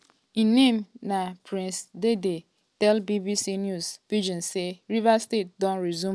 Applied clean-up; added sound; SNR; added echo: none; none; none; none.